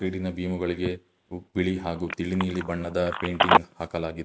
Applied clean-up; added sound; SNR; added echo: none; Telephone; 1 dB; none.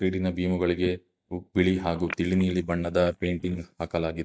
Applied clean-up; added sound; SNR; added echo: neural mask model DeepFilterNet 3.